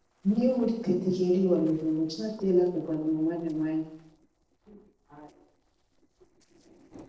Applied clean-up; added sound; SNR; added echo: neural separator model SepFormer DNS4.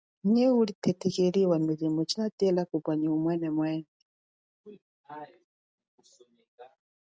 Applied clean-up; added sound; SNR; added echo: none; none; none; none.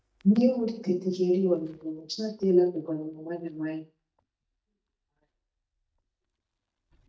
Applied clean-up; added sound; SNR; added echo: neural mask model DeepFilterNet 3.